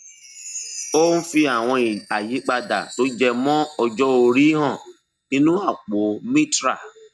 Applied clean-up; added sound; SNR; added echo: neural mask model RNNoise.